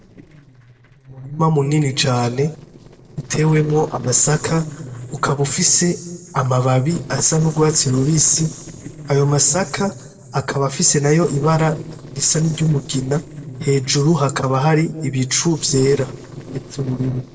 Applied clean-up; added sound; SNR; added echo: neural separator model SepFormer DNS4.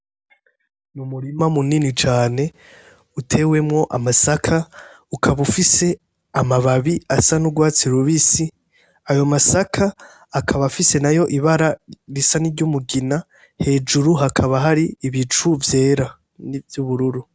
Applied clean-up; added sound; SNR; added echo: none; none; none; none.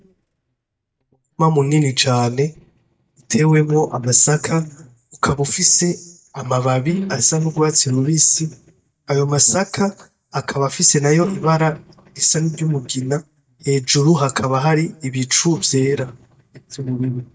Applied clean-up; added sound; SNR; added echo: neural mask model DeepFilterNet 3.